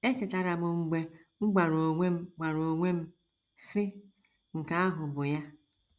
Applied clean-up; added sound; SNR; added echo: none; none; none; none.